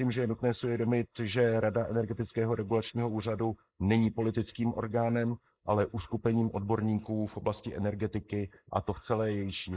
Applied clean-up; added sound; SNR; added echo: neural mask model Resemble Enhance denoiser.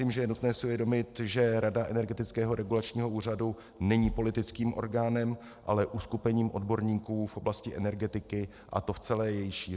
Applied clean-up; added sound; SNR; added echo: none; none; none; none.